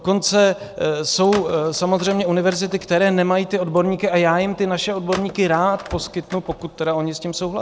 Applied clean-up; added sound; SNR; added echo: none; Telephone; 18 dB; none.